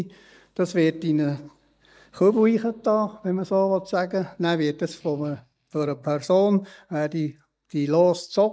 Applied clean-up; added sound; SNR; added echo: neural mask model DeepFilterNet 3.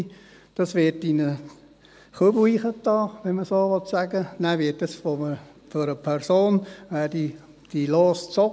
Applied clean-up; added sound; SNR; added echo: none; none; none; none.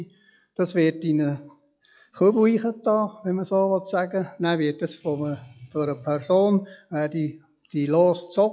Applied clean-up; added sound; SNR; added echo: classical method log-MMSE.